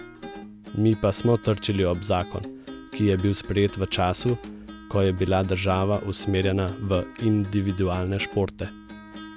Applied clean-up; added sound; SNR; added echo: none; Acoustic guitar; 15 dB; none.